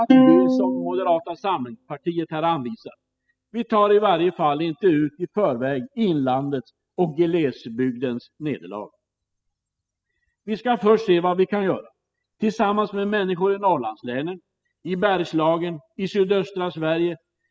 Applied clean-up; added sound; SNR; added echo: classical method spectral subtraction.